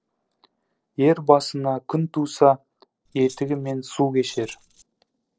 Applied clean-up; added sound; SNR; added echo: neural separator model SepFormer DNS4.